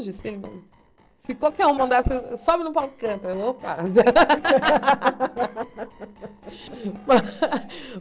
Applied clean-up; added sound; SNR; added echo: neural separator model SepFormer DNS4.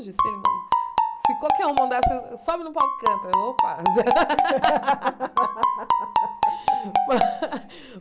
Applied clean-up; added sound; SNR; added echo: none; Marimba, xylophone; -4 dB; none.